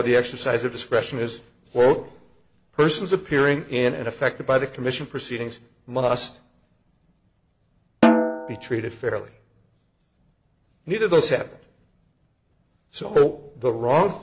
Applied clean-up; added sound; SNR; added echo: none; Snare drum; -1 dB; none.